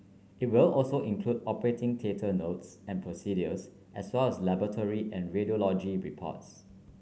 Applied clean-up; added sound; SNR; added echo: none; none; none; none.